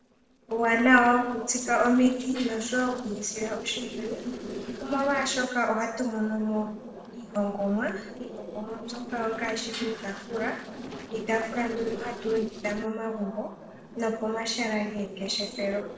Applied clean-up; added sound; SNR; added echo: neural separator model SepFormer DNS4.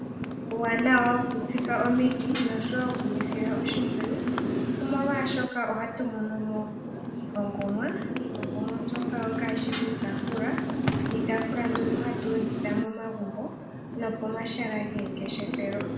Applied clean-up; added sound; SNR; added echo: none; Motorcycle; 0 dB; reverberation time 0.9 s.